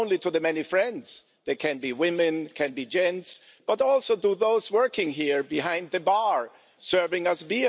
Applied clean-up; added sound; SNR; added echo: none; none; none; none.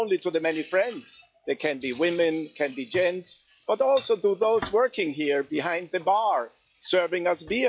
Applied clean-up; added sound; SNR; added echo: classical method log-MMSE.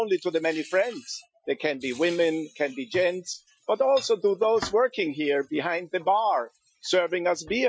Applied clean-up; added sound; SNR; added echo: classical method Wiener filter.